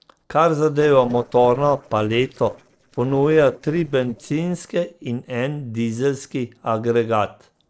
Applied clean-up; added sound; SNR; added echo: neural separator model SepFormer DNS4.